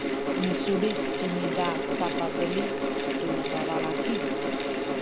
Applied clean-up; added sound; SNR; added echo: none; Mechanical fan; -4 dB; none.